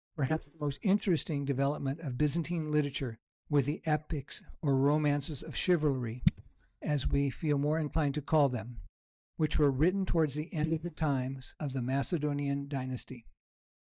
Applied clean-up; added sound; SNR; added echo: neural mask model DeepFilterNet 3.